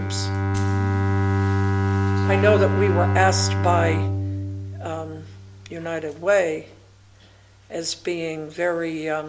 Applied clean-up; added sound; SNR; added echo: none; Bowed string instrument; -2 dB; none.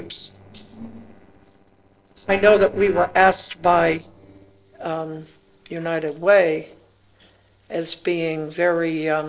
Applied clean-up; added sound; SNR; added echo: neural separator model SepFormer DNS4.